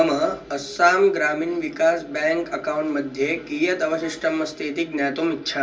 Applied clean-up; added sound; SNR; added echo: none; none; none; reverberation time 0.3 s.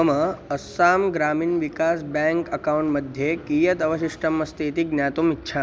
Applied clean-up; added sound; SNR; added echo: none; none; none; none.